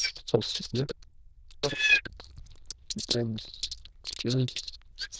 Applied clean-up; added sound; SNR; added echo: neural diffusion model UNIVERSE++.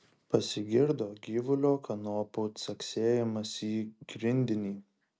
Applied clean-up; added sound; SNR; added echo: none; none; none; none.